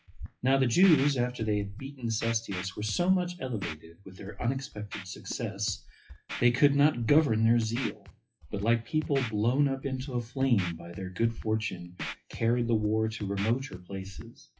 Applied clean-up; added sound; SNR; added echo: classical method WPE with log-MMSE.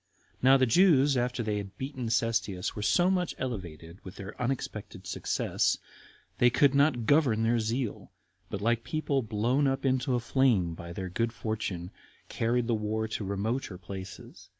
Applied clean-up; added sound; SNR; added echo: none; none; none; none.